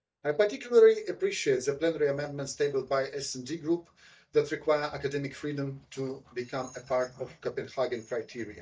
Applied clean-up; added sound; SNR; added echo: neural mask model DeepFilterNet 3.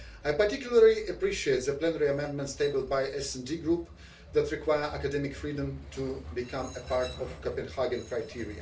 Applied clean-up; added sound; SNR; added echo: none; Train; 16 dB; reverberation time 0.2 s.